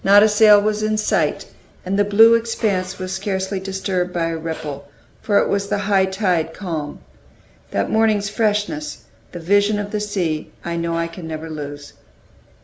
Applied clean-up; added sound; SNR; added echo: none; none; none; none.